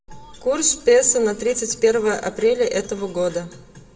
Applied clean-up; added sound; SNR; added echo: none; none; none; reverberation time 1.2 s.